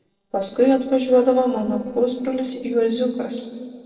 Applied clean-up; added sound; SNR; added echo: neural separator model SepFormer DNS4.